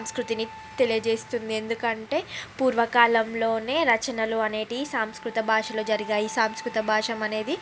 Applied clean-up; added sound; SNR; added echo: none; Wind instrument, woodwind instrument; 20 dB; none.